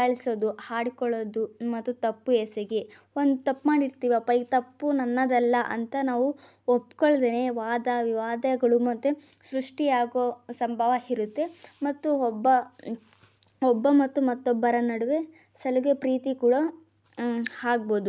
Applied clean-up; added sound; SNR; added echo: none; none; none; none.